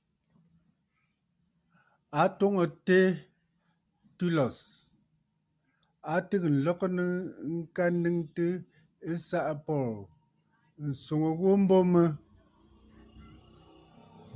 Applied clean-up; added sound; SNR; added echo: none; none; none; none.